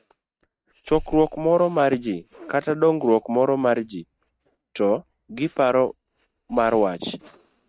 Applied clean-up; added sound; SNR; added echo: neural mask model RNNoise.